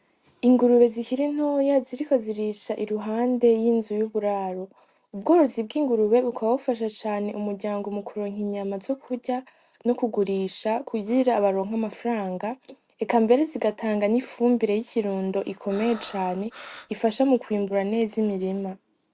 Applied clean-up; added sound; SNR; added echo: none; Breathing; 20 dB; none.